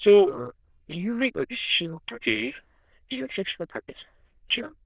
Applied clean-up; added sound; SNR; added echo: neural diffusion model UNIVERSE++.